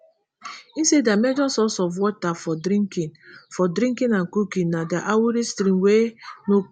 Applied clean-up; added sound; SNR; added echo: none; none; none; none.